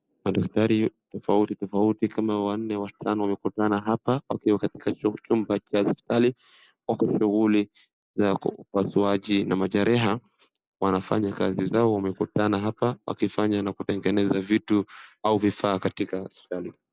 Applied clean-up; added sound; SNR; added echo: none; none; none; none.